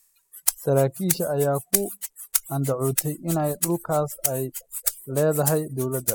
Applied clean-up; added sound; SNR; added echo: classical method spectral subtraction.